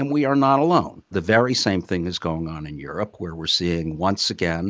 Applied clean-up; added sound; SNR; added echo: none; none; none; none.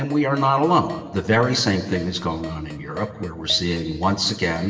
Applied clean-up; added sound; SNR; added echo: none; Keyboard (musical); 19 dB; reverberation time 2.4 s.